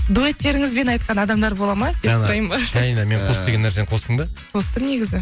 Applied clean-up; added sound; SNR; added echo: none; none; none; none.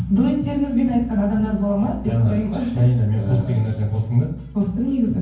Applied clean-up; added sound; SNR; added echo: none; none; none; reverberation time 0.9 s.